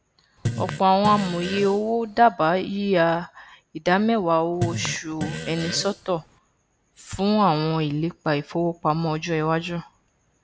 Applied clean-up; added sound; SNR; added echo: none; Fart; 8 dB; none.